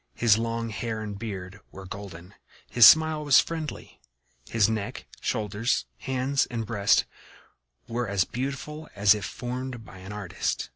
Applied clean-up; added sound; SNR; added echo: none; none; none; none.